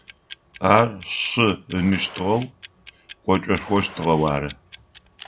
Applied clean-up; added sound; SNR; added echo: none; Gunshot, gunfire + Clock; 18 dB; none.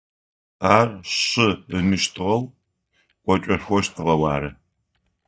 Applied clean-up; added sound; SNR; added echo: neural mask model DeepFilterNet 3.